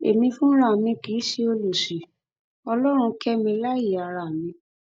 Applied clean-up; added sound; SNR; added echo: none; none; none; none.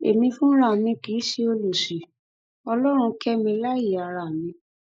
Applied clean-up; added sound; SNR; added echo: neural mask model Resemble Enhance denoiser.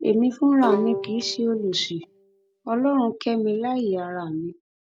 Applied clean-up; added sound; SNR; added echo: none; Bowed string instrument; 9 dB; none.